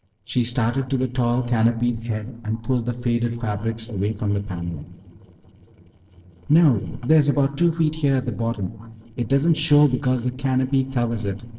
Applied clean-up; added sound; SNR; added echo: neural separator model SepFormer DNS4.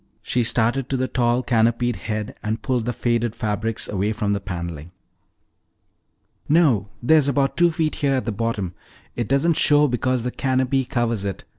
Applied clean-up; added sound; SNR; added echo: none; none; none; none.